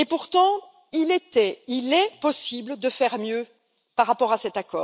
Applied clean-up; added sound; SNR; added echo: none; none; none; none.